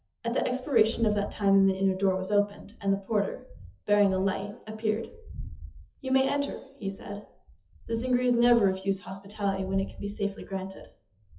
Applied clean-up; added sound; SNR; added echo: classical method WPE with log-MMSE.